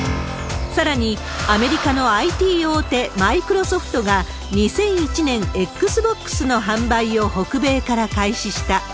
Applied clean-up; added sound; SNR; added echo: none; Keyboard (musical); 17 dB; none.